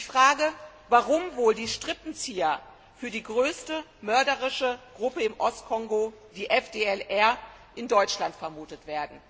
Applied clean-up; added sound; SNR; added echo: none; none; none; none.